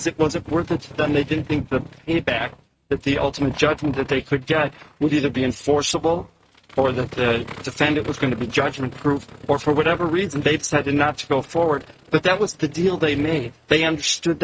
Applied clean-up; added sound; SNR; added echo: neural mask model RNNoise.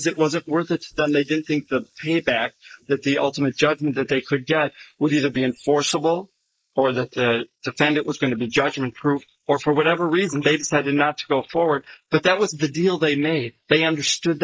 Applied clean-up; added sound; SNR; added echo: neural mask model Resemble Enhance denoiser.